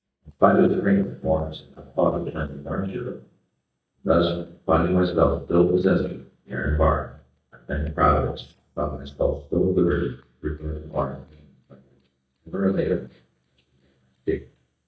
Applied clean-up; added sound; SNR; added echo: neural mask model DeepFilterNet 3.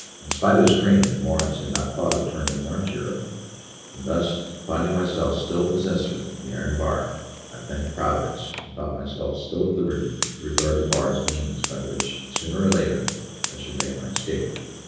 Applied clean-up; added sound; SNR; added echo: none; Fire; 9 dB; reverberation time 1.3 s.